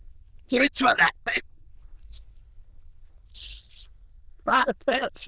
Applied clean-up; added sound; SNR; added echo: neural diffusion model UNIVERSE++.